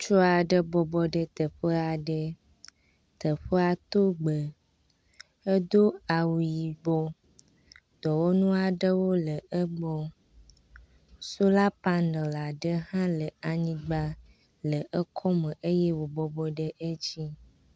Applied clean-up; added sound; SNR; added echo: none; none; none; none.